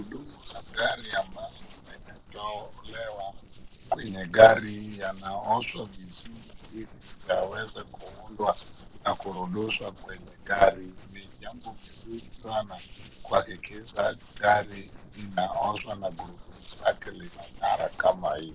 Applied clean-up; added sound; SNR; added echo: neural separator model SepFormer DNS4.